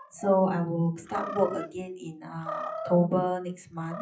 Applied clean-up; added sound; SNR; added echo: classical method WPE with log-MMSE.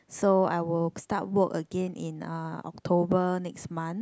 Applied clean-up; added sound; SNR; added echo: none; none; none; none.